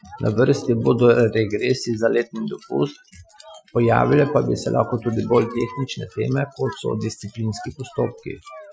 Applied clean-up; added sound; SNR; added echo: classical method Wiener filter.